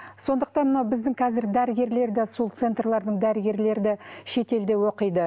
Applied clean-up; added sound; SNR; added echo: none; none; none; none.